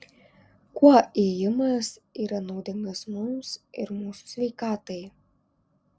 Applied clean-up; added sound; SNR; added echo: none; none; none; none.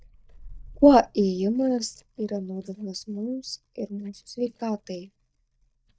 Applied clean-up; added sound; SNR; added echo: neural mask model DeepFilterNet 3.